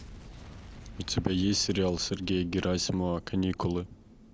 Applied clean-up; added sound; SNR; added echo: none; Boom; 17 dB; none.